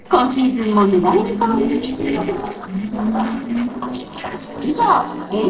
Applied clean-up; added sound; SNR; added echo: neural separator model SepFormer DNS4.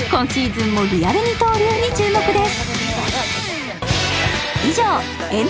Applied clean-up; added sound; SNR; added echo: none; none; none; none.